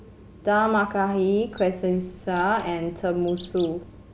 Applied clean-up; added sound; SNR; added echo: none; Bird; 19 dB; none.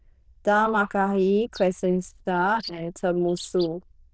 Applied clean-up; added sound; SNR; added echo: neural diffusion model UNIVERSE++.